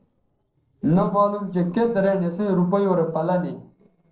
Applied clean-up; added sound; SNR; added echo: neural separator model SepFormer DNS4.